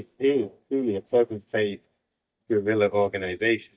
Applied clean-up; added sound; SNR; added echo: neural mask model DeepFilterNet 3.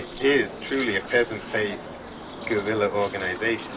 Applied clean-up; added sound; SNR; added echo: none; Bird; 11 dB; reverberation time 0.4 s.